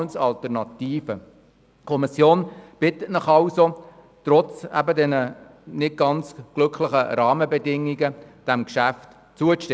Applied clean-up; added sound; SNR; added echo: none; none; none; none.